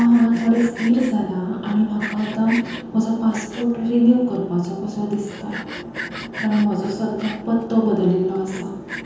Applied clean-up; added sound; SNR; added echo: none; Sawing; 16 dB; reverberation time 0.9 s.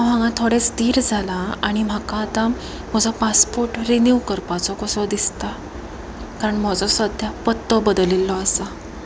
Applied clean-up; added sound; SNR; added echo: none; none; none; none.